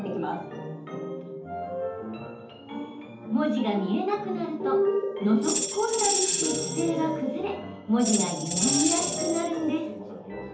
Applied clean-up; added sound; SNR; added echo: none; Tambourine; 1 dB; reverberation time 0.6 s.